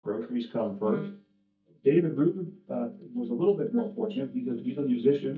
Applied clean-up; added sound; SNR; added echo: neural mask model DeepFilterNet 3.